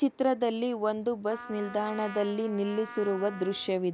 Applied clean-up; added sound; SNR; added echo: none; Trumpet; 17 dB; none.